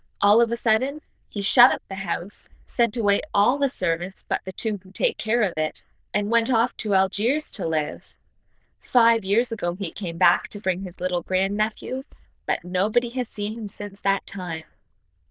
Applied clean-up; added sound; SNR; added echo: neural diffusion model UNIVERSE++.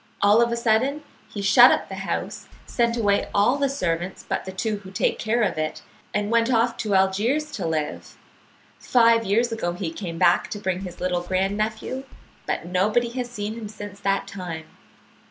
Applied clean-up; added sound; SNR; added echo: none; Drum / Drum kit; 19 dB; none.